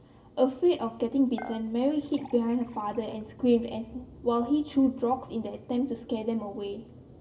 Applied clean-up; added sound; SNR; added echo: none; Dishes, pots, and pans / Chink, clink; 19 dB; reverberation time 0.7 s.